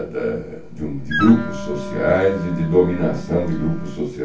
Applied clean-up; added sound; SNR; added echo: none; Wind instrument, woodwind instrument; 10 dB; reverberation time 0.2 s.